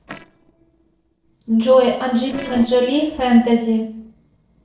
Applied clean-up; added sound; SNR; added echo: neural separator model SepFormer DNS4.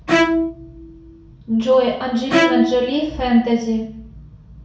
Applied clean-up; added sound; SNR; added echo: none; Bowed string instrument; 1 dB; reverberation time 0.6 s.